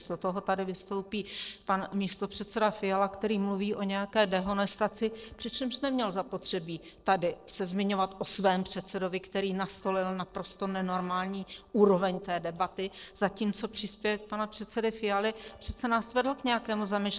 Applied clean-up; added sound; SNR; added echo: neural separator model SepFormer DNS4.